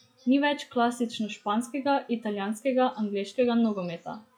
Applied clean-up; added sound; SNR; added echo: classical method log-MMSE.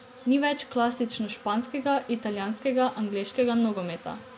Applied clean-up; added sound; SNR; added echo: none; Insect; 20 dB; none.